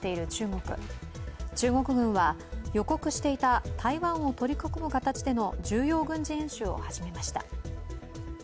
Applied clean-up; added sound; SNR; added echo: none; none; none; none.